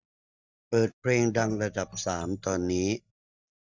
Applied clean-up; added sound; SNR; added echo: neural mask model DeepFilterNet 3.